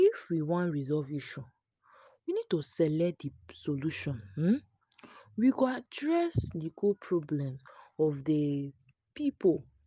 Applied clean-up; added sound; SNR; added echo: none; none; none; none.